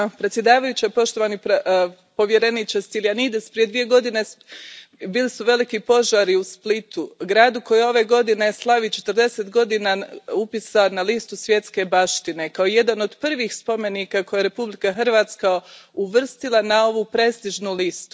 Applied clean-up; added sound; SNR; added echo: none; none; none; none.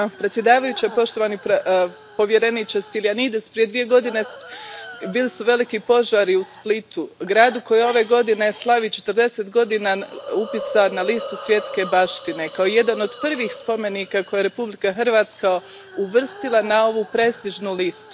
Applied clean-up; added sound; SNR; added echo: none; Hiss; 17 dB; none.